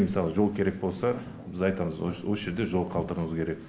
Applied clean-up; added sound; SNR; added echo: none; none; none; none.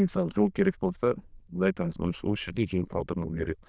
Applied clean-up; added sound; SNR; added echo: neural diffusion model UNIVERSE++.